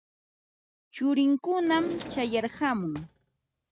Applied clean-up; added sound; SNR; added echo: none; Drawer open or close; 13 dB; none.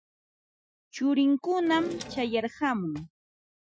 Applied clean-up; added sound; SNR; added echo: classical method Wiener filter.